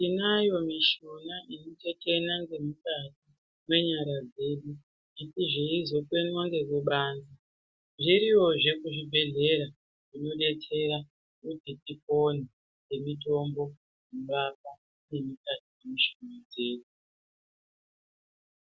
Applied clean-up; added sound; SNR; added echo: none; none; none; none.